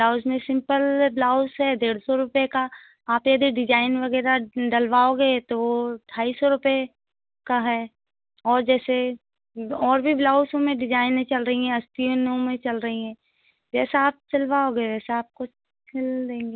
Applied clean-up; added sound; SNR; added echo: none; none; none; none.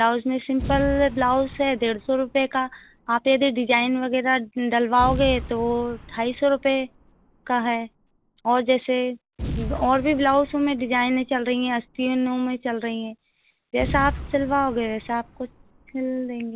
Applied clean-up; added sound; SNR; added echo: none; Boom; 13 dB; none.